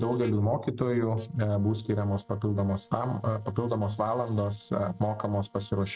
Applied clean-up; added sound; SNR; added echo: neural separator model SepFormer DNS4.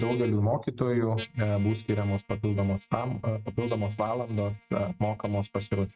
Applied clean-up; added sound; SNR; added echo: neural mask model RNNoise.